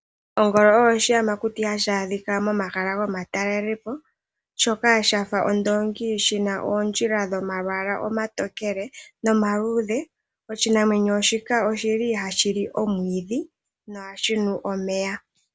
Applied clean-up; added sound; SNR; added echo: none; none; none; none.